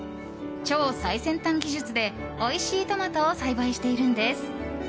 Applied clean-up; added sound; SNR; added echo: none; none; none; none.